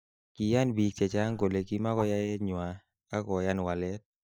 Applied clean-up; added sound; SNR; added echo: neural mask model DeepFilterNet 3.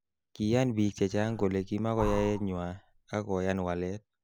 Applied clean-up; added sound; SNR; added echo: none; Breathing; 11 dB; none.